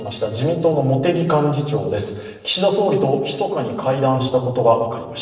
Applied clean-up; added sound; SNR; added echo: neural separator model SepFormer DNS4.